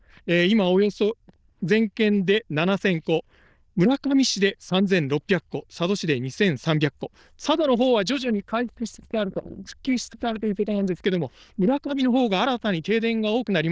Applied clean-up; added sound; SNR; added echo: neural diffusion model UNIVERSE++.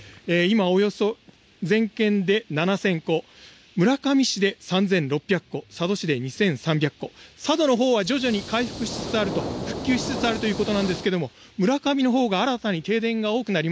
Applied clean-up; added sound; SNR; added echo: none; Hiss; 8 dB; none.